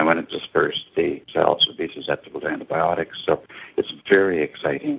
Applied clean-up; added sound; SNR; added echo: none; none; none; none.